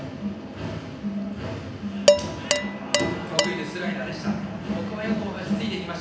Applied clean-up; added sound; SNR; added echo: none; Dishes, pots, and pans; -2 dB; reverberation time 0.9 s.